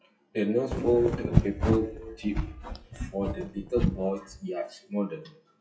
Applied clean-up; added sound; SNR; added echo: classical method WPE with log-MMSE.